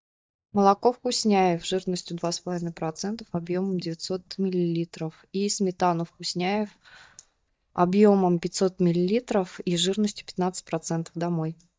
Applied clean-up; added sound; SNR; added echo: neural mask model DeepFilterNet 3.